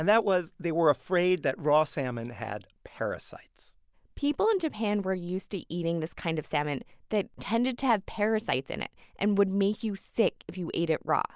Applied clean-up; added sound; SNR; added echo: none; none; none; none.